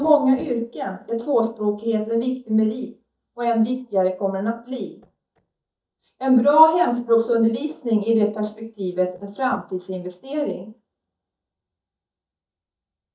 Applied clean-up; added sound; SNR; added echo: neural mask model DeepFilterNet 3.